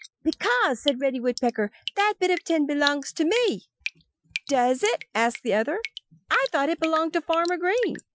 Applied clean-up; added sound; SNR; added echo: classical method Wiener filter.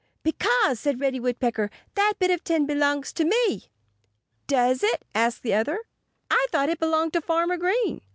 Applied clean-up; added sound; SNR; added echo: none; none; none; none.